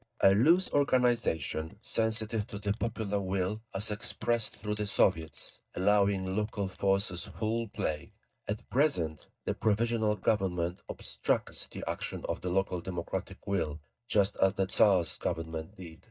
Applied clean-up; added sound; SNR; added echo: neural mask model DeepFilterNet 3.